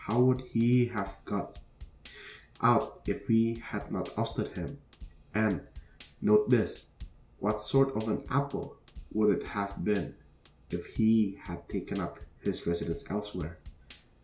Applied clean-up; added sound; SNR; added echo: none; Drum kit; 20 dB; none.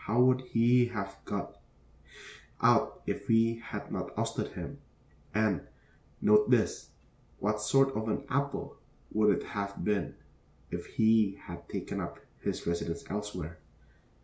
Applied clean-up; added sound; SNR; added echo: none; none; none; none.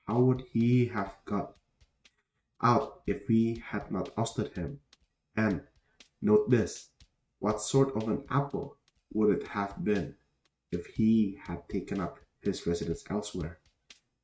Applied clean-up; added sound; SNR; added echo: neural mask model RNNoise.